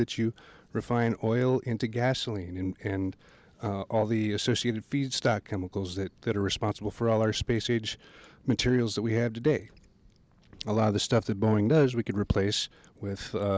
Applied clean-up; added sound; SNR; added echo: none; none; none; none.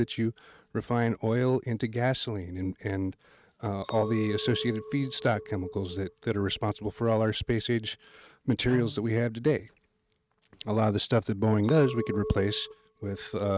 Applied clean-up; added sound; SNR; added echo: neural mask model RNNoise.